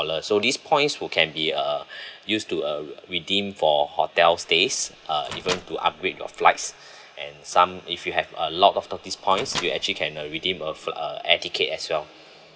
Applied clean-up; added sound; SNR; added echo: none; Microwave oven; 14 dB; none.